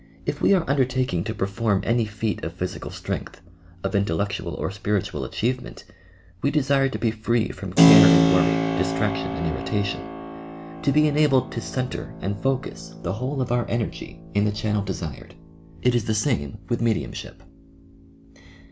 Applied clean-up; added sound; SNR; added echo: none; Keyboard (musical); 3 dB; none.